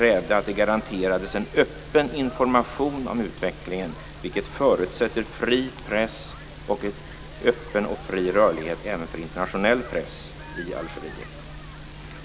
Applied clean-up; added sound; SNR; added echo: none; Human group actions; 20 dB; none.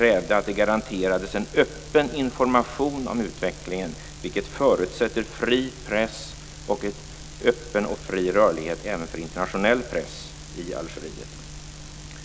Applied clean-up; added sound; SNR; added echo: none; none; none; none.